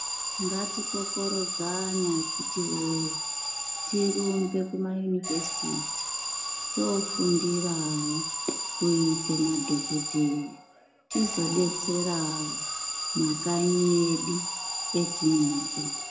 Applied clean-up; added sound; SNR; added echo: none; Alarm; 3 dB; reverberation time 0.4 s.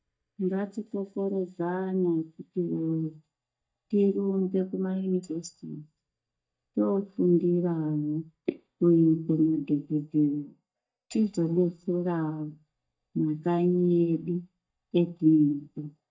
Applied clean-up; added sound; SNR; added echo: neural mask model DeepFilterNet 3.